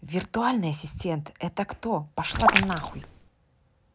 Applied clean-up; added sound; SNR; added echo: none; Raindrop; -3 dB; none.